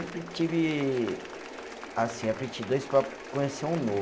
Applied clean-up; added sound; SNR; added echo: none; Applause / Crowd + Mechanisms; 11 dB; none.